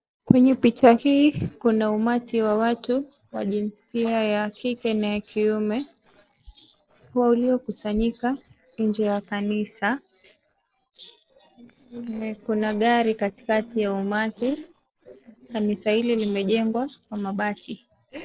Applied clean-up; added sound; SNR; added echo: neural separator model SepFormer DNS4.